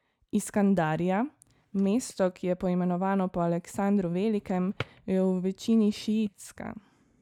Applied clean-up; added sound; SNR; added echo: neural mask model DeepFilterNet 3.